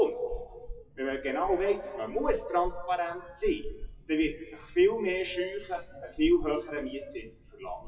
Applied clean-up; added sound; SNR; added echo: classical method WPE with log-MMSE.